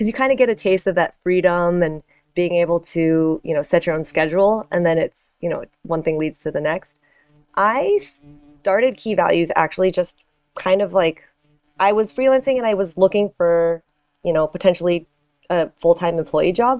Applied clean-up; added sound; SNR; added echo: neural mask model RNNoise.